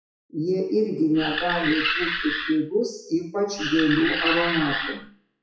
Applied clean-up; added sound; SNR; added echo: classical method WPE with log-MMSE.